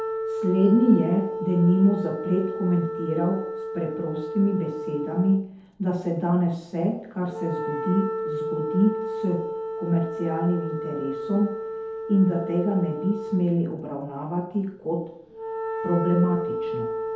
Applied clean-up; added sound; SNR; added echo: none; Wind instrument, woodwind instrument; 7 dB; reverberation time 2.1 s.